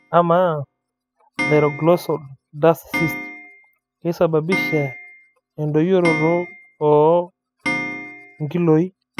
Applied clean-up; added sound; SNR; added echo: classical method spectral subtraction.